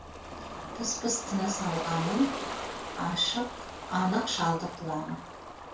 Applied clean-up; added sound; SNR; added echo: none; Ocean; 7 dB; reverberation time 0.3 s.